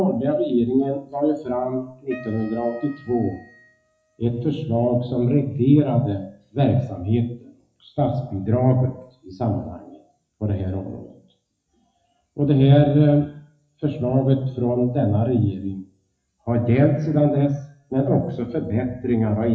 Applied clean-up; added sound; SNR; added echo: classical method WPE with log-MMSE.